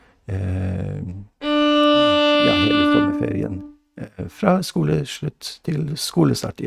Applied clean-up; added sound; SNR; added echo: neural mask model RNNoise.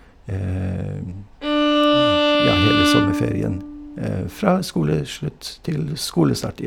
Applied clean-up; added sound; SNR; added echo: none; Bowed string instrument; -4 dB; none.